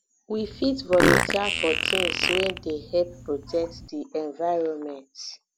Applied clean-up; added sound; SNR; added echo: none; Fart; -1 dB; none.